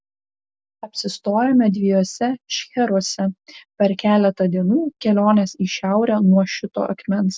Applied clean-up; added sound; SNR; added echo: none; none; none; none.